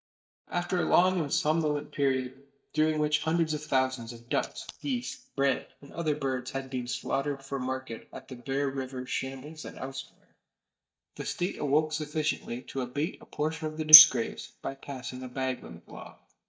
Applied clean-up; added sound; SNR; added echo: neural mask model DeepFilterNet 3.